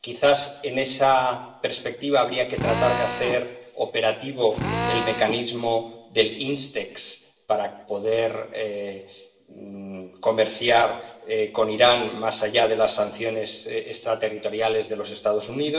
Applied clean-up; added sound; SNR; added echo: none; Drill; 4 dB; reverberation time 0.7 s.